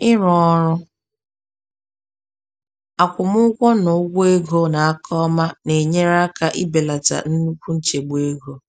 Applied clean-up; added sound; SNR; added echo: none; none; none; none.